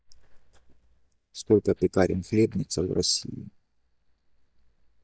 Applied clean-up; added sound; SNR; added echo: neural mask model DeepFilterNet 3.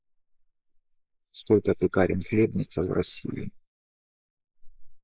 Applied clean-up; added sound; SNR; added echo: neural mask model Resemble Enhance denoiser.